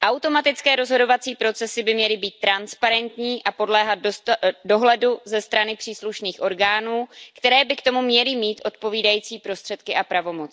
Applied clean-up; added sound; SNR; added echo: none; none; none; none.